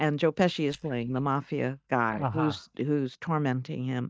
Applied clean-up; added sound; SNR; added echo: neural mask model DeepFilterNet 3.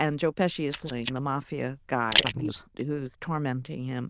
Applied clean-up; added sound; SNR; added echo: neural diffusion model UNIVERSE++.